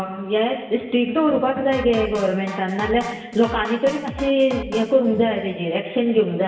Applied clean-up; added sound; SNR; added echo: none; Drum kit; 14 dB; reverberation time 1.2 s.